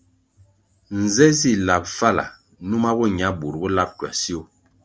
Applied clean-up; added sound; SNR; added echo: none; none; none; none.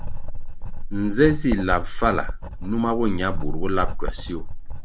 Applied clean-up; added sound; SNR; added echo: none; Writing; 0 dB; none.